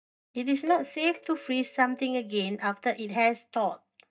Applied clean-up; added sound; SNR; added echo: neural mask model DeepFilterNet 3.